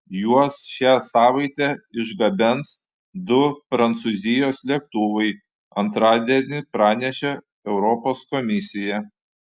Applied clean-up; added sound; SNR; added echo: none; none; none; none.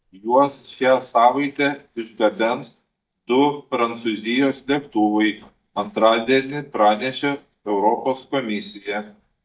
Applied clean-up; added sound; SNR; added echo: neural mask model DeepFilterNet 3.